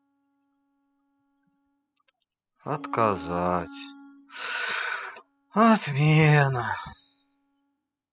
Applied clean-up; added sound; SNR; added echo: classical method spectral subtraction.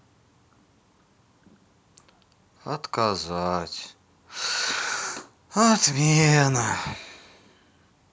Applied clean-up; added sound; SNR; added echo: none; none; none; none.